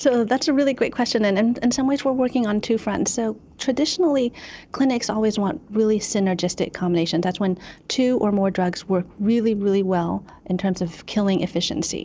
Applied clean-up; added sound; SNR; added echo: none; none; none; none.